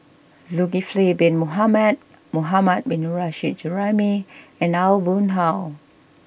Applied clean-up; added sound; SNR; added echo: none; none; none; none.